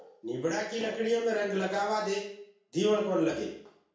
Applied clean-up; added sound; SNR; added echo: none; none; none; reverberation time 0.6 s.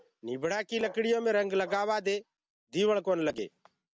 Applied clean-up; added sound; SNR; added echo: none; none; none; none.